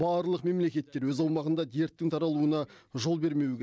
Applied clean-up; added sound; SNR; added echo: none; none; none; none.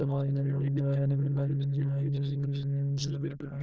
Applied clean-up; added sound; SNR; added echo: neural diffusion model UNIVERSE++.